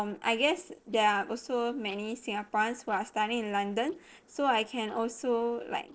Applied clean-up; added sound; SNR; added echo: neural separator model SepFormer DNS4.